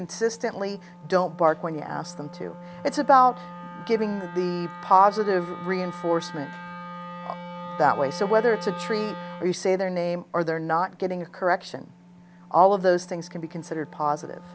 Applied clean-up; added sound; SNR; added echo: none; Wind instrument, woodwind instrument; 15 dB; none.